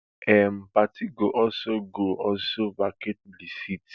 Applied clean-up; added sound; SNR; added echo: none; none; none; none.